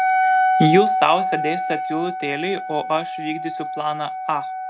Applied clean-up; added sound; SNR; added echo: none; Wind instrument, woodwind instrument; -1 dB; none.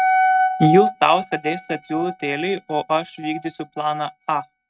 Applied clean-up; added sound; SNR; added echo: neural mask model RNNoise.